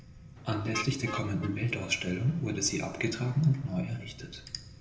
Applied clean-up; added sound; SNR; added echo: none; Motor vehicle (road); 14 dB; reverberation time 0.7 s.